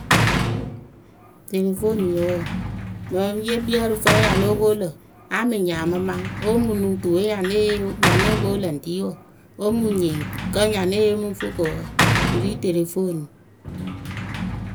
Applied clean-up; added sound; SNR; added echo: none; Sliding door / Slam; 2 dB; none.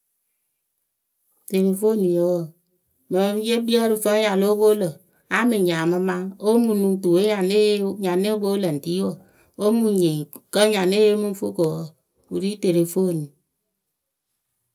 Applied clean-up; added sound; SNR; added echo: none; none; none; none.